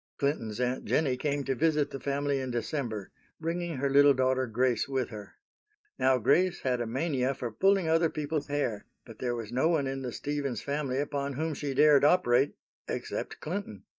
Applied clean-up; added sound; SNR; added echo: neural mask model DeepFilterNet 3.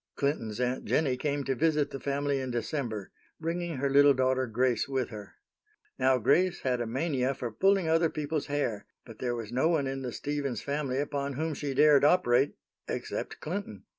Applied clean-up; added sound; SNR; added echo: none; none; none; none.